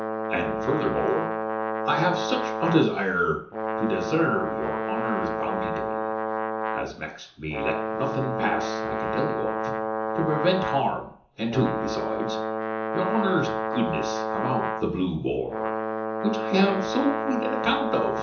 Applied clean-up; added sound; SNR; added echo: none; Brass instrument; 1 dB; reverberation time 0.6 s.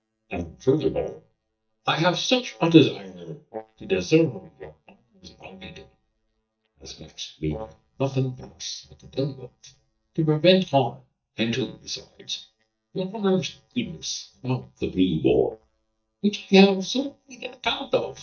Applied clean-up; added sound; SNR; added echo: neural mask model DeepFilterNet 3.